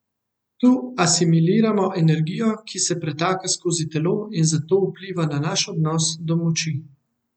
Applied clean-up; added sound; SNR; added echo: none; none; none; none.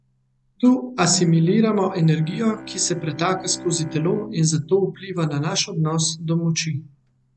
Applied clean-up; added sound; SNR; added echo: none; Bowed string instrument; 16 dB; none.